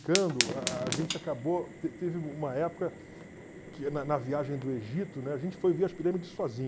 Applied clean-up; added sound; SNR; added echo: none; Fire; 7 dB; none.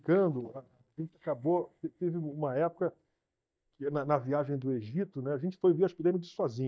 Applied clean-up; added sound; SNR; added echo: neural mask model DeepFilterNet 3.